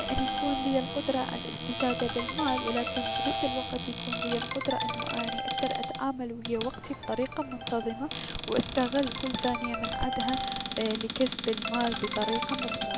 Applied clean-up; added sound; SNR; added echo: none; Ringtone + Cupboard open or close; -2 dB; none.